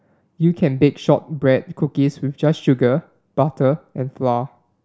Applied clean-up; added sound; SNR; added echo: none; none; none; none.